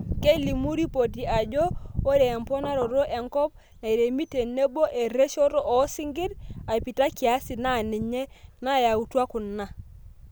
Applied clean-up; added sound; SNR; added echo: none; Knock / Wood; 13 dB; none.